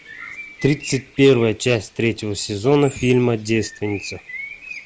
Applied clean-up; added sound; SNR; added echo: none; Bird; 17 dB; none.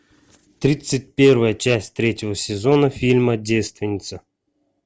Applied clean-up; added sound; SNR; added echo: none; none; none; none.